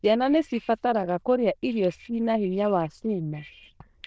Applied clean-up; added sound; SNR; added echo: neural diffusion model UNIVERSE++.